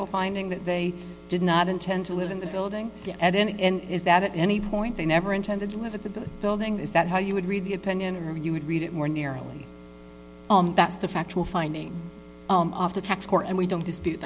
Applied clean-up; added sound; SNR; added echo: none; none; none; none.